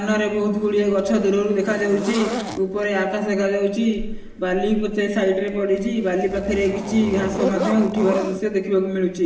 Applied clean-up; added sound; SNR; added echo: none; Zipper (clothing); 11 dB; reverberation time 0.9 s.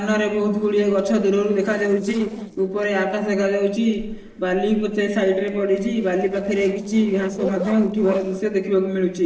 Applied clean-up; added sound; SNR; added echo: neural separator model SepFormer DNS4.